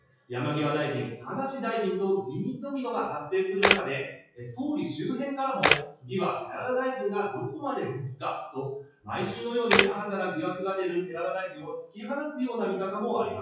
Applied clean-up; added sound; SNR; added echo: classical method WPE with log-MMSE.